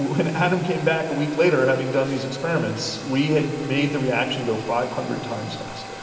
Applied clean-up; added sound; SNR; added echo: none; Domestic sounds, home sounds; 15 dB; reverberation time 2.7 s.